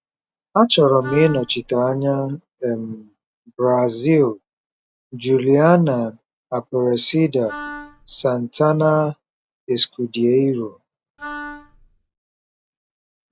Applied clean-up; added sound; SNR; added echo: none; Wind instrument, woodwind instrument; 14 dB; none.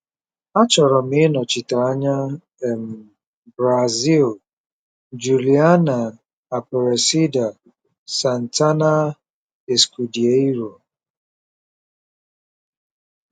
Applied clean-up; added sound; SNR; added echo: none; none; none; none.